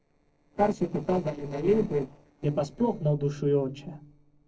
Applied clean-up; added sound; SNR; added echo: neural separator model SepFormer DNS4.